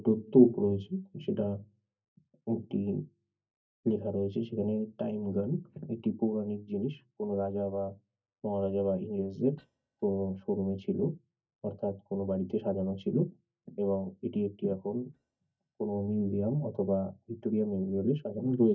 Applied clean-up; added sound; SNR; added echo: neural mask model DeepFilterNet 3.